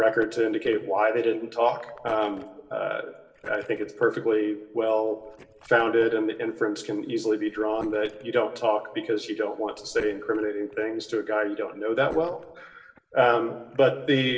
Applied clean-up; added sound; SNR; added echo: neural separator model SepFormer DNS4.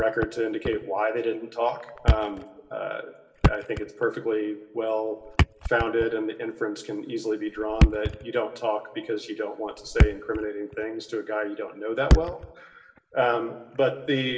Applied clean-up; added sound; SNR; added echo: none; Thump, thud; 0 dB; reverberation time 0.9 s.